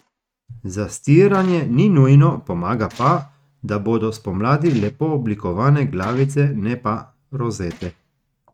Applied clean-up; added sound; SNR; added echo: neural mask model RNNoise.